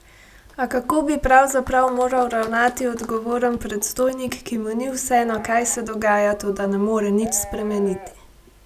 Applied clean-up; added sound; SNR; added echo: none; Livestock, farm animals, working animals + Applause; 20 dB; none.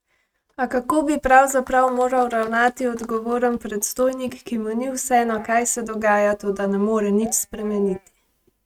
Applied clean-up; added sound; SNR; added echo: neural mask model RNNoise.